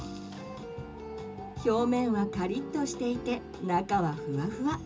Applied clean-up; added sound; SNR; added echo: none; Mechanisms; 20 dB; reverberation time 0.2 s.